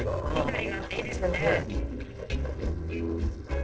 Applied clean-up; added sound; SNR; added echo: neural separator model SepFormer DNS4.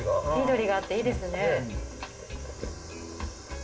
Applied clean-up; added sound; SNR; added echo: none; Clock; 16 dB; reverberation time 0.4 s.